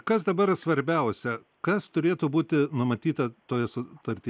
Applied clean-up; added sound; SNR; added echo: none; none; none; none.